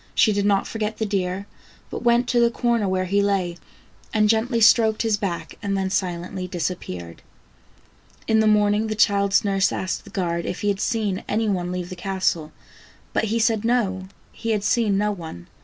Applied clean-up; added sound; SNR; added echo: none; none; none; none.